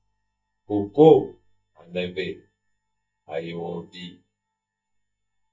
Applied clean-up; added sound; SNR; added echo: neural mask model DeepFilterNet 3.